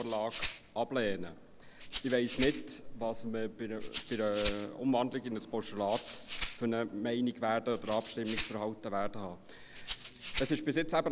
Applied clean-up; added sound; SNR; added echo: none; Rattle (instrument); -5 dB; none.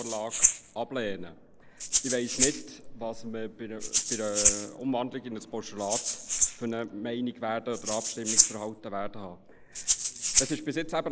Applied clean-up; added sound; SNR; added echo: neural mask model Resemble Enhance denoiser.